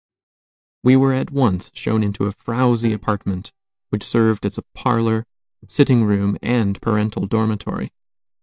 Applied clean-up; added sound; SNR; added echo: neural mask model DeepFilterNet 3.